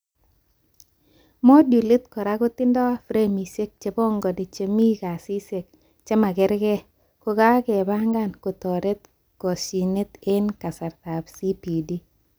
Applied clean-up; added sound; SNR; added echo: none; none; none; none.